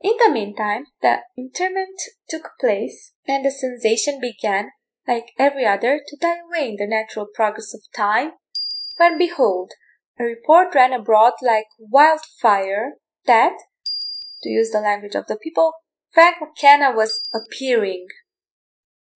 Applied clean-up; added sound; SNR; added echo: classical method spectral subtraction.